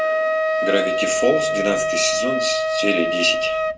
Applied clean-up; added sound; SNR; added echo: none; Wind instrument, woodwind instrument; -3 dB; reverberation time 0.2 s.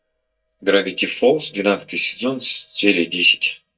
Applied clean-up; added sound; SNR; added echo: neural mask model DeepFilterNet 3.